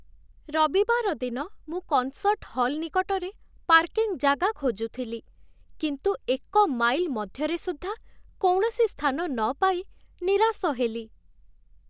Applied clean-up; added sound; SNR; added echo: none; none; none; none.